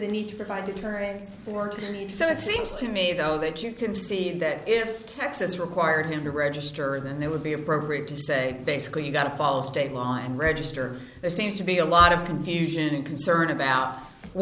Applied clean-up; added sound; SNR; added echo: none; none; none; none.